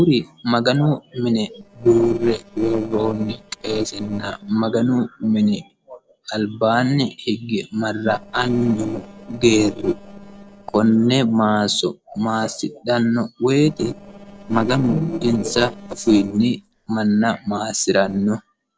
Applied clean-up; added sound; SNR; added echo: neural separator model SepFormer DNS4.